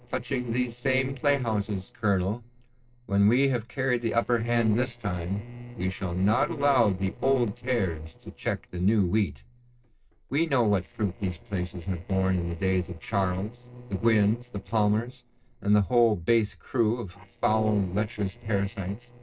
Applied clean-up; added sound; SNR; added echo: neural separator model SepFormer DNS4.